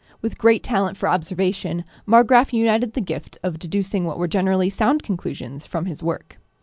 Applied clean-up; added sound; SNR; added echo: none; none; none; none.